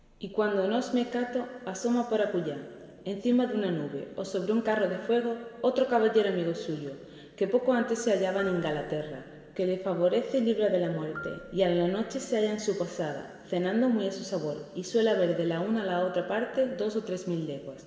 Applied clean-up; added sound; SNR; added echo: none; Marimba, xylophone; 20 dB; reverberation time 2.9 s.